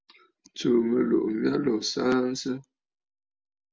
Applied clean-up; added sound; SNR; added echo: none; none; none; none.